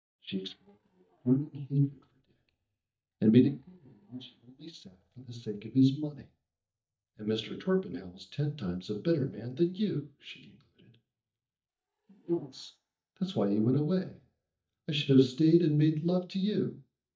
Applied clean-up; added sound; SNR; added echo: neural mask model DeepFilterNet 3.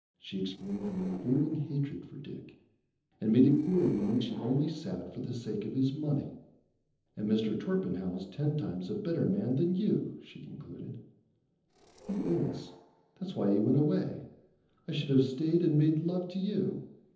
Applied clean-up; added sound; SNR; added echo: neural separator model SepFormer DNS4.